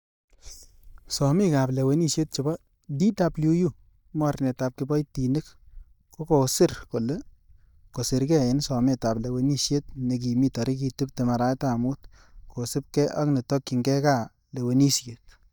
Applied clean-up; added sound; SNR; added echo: neural mask model DeepFilterNet 3.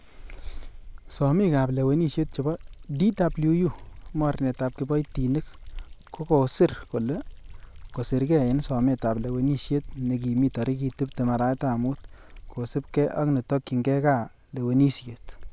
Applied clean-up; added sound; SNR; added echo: none; Liquid; 14 dB; none.